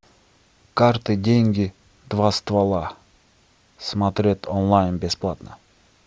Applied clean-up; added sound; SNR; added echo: none; none; none; none.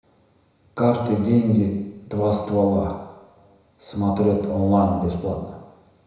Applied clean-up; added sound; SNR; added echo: none; none; none; reverberation time 1.0 s.